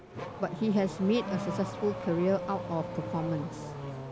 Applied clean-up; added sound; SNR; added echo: none; Accelerating, revving, vroom / Car; 6 dB; none.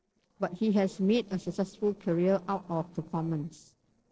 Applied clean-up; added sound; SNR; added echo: neural separator model SepFormer DNS4.